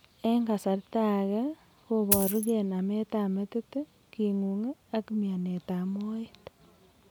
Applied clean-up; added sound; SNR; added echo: none; Coin (dropping); 0 dB; none.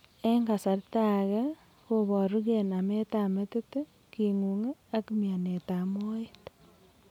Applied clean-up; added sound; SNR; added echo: none; none; none; none.